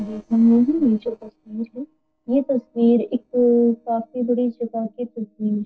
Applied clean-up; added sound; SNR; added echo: neural separator model SepFormer DNS4.